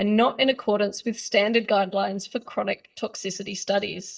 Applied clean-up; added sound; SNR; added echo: neural mask model DeepFilterNet 3.